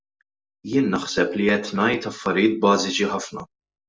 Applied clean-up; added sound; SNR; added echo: none; none; none; none.